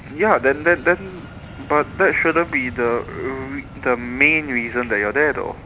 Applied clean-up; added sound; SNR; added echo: none; Fixed-wing aircraft, airplane; 16 dB; none.